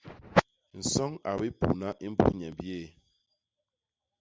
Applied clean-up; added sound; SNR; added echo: none; none; none; none.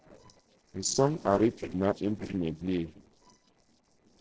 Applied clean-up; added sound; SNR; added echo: neural separator model SepFormer DNS4.